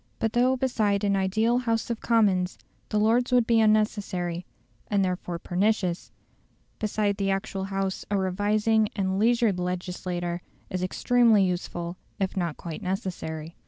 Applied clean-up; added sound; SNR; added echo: none; none; none; none.